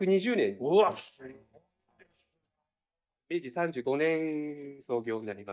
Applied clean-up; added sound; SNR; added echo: neural mask model DeepFilterNet 3.